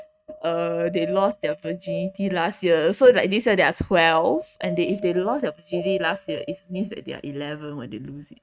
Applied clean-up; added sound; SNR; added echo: neural mask model RNNoise.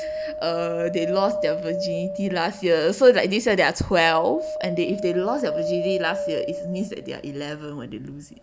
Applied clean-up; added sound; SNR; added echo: none; Wind; 6 dB; none.